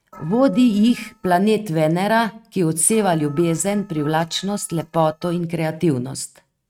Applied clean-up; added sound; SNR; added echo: neural mask model RNNoise.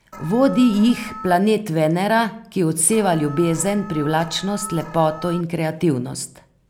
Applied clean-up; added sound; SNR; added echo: none; Alarm; 16 dB; none.